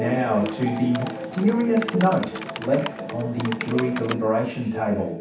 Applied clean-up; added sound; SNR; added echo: none; Typing; 11 dB; reverberation time 0.7 s.